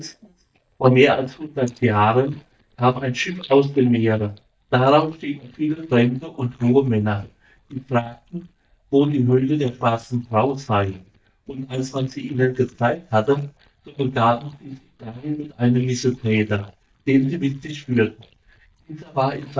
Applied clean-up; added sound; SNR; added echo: neural mask model DeepFilterNet 3.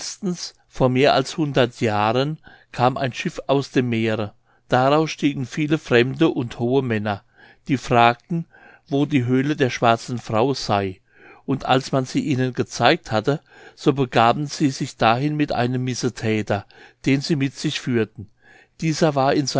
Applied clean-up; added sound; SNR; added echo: none; none; none; none.